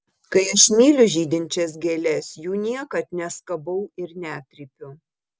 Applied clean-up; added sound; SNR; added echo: none; none; none; none.